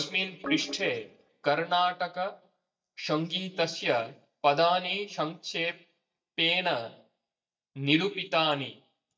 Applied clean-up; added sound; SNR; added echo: neural mask model DeepFilterNet 3.